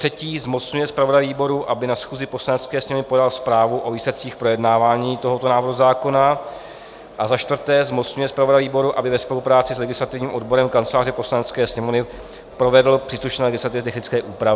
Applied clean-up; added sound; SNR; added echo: none; none; none; none.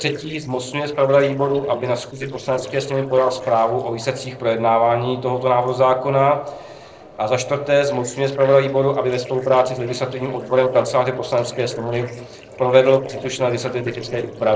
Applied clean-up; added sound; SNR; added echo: neural separator model SepFormer DNS4.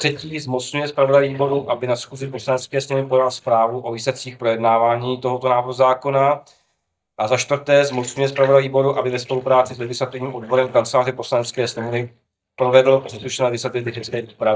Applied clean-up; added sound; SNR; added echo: neural mask model DeepFilterNet 3.